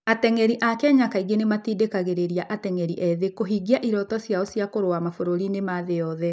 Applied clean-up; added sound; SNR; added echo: none; none; none; none.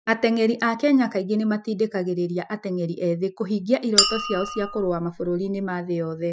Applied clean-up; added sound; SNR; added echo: classical method Wiener filter.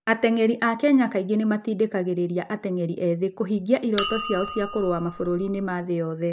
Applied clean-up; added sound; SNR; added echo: none; Chink, clink; 3 dB; none.